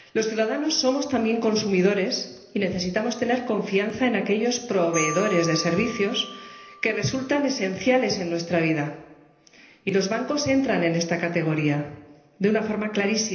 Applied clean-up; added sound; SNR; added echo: none; Marimba, xylophone; 18 dB; reverberation time 0.8 s.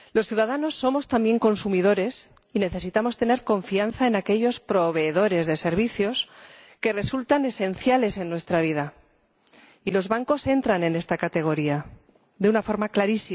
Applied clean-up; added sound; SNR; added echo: none; none; none; none.